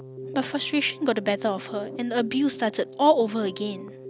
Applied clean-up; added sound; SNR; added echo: none; Keyboard (musical); 14 dB; none.